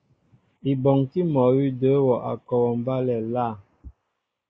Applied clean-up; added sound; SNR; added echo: neural mask model Resemble Enhance denoiser.